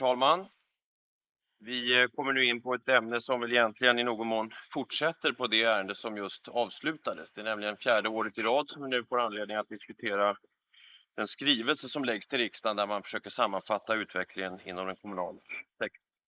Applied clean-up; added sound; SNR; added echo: neural mask model Resemble Enhance denoiser.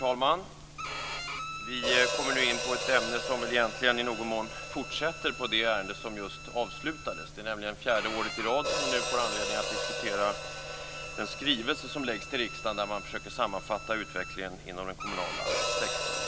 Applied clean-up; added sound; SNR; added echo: none; Hi-hat + Bowed string instrument; 4 dB; none.